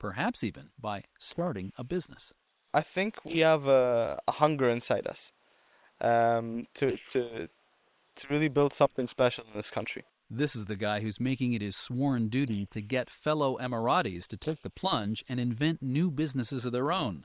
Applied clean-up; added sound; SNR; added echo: neural separator model SepFormer WHAM!.